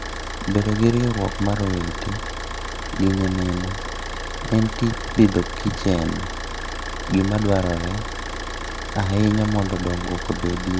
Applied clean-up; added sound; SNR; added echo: none; Idling / Car; 6 dB; none.